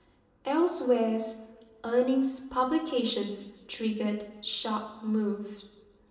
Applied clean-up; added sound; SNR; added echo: none; none; none; reverberation time 1.0 s.